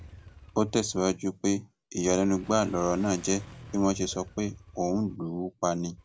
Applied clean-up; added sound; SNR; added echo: none; Motorcycle / Accelerating, revving, vroom; 20 dB; none.